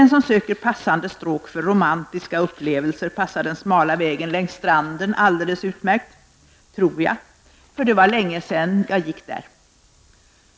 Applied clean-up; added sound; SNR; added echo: none; none; none; none.